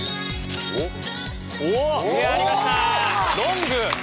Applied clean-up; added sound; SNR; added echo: none; none; none; none.